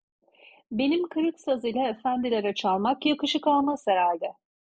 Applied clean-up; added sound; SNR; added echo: neural mask model Resemble Enhance denoiser.